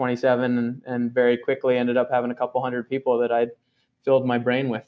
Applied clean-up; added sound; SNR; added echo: none; none; none; none.